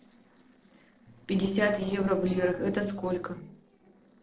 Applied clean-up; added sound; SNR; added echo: neural separator model SepFormer DNS4.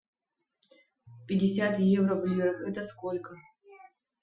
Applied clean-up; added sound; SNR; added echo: classical method Wiener filter.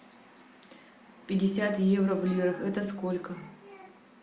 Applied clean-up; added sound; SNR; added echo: none; none; none; none.